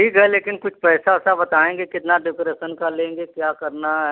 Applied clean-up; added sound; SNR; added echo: none; none; none; none.